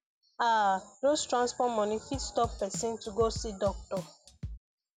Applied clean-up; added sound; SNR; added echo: none; Drum / Drum kit; 11 dB; none.